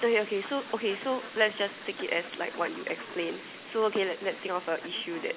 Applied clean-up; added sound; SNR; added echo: none; Fowl; 13 dB; none.